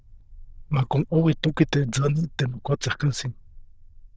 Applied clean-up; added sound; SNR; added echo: neural diffusion model UNIVERSE++.